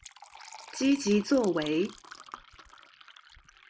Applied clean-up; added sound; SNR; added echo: none; Fill (with liquid); 18 dB; none.